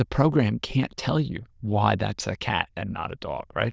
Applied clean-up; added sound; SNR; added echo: neural diffusion model UNIVERSE++.